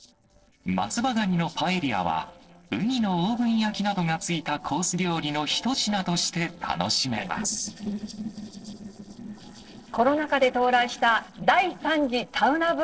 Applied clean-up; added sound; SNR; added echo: neural separator model SepFormer DNS4.